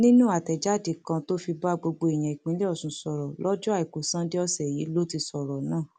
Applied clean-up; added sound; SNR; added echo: none; none; none; none.